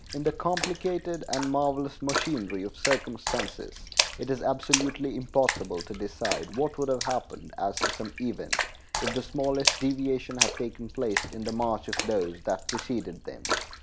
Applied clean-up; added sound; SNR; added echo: none; Splash, splatter; 3 dB; none.